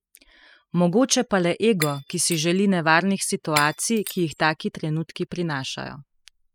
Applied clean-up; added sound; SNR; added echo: classical method spectral subtraction.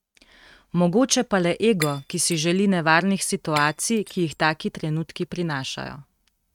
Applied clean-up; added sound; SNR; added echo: neural mask model RNNoise.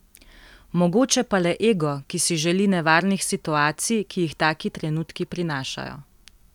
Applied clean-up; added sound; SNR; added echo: none; none; none; none.